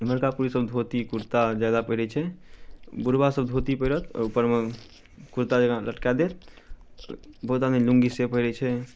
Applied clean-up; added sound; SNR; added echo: none; Chewing, mastication; 17 dB; none.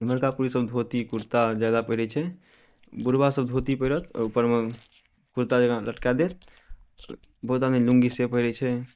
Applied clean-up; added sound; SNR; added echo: neural mask model DeepFilterNet 3.